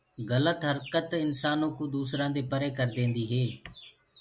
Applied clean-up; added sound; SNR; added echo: none; none; none; none.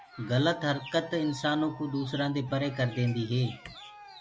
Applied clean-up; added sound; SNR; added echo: none; Cheering; 19 dB; none.